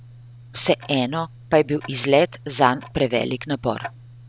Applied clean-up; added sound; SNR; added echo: none; Tick-tock; 20 dB; none.